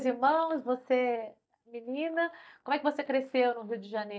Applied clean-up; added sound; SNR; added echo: neural mask model DeepFilterNet 3.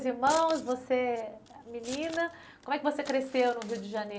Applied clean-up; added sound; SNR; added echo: none; Scissors; 17 dB; none.